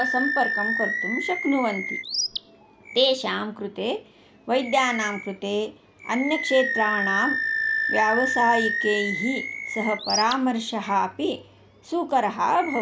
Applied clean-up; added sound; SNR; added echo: none; Animal; 4 dB; none.